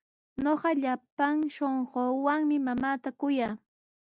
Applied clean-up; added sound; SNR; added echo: none; none; none; none.